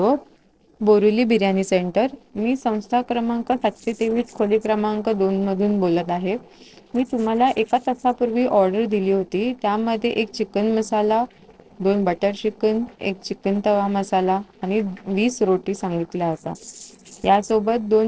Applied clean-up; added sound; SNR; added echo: neural separator model SepFormer DNS4.